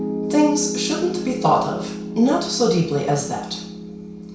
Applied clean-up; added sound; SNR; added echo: none; Piano; 7 dB; reverberation time 0.6 s.